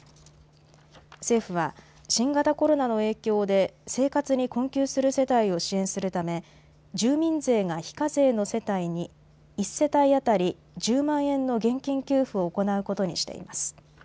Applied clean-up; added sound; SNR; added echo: none; none; none; none.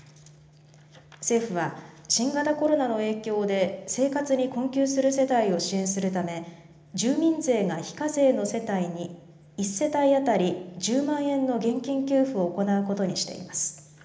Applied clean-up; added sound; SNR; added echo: none; none; none; reverberation time 0.8 s.